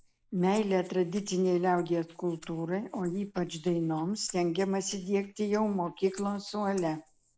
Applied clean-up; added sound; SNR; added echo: neural mask model Resemble Enhance denoiser.